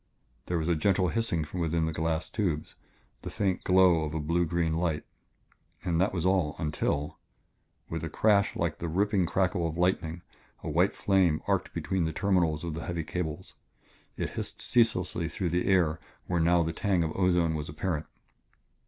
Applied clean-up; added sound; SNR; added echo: none; none; none; none.